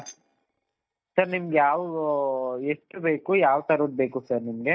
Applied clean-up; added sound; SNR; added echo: neural mask model DeepFilterNet 3.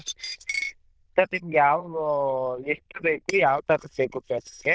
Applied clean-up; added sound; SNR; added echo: neural diffusion model UNIVERSE++.